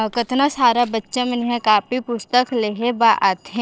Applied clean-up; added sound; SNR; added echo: neural separator model SepFormer DNS4.